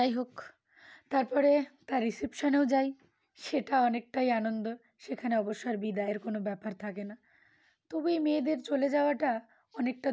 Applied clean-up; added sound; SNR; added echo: none; none; none; none.